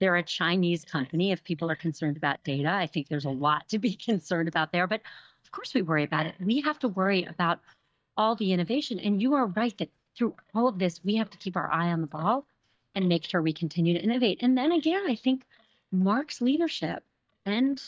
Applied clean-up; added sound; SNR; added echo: neural mask model DeepFilterNet 3.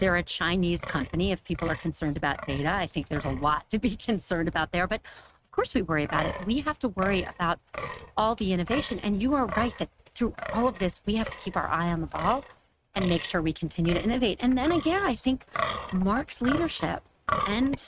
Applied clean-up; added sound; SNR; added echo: neural mask model RNNoise.